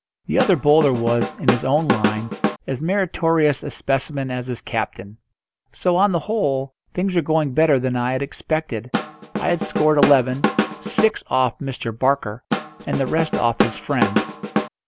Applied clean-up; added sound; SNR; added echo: none; Drum / Drum kit; 2 dB; none.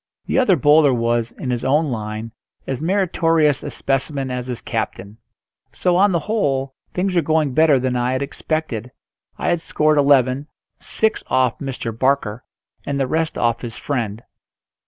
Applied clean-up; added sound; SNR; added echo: none; none; none; none.